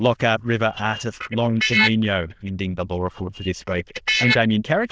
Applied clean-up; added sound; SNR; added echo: neural diffusion model UNIVERSE++.